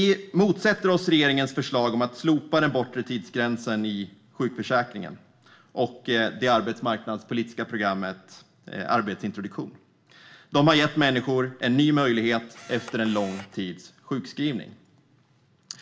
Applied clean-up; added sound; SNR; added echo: none; Camera; 19 dB; reverberation time 0.6 s.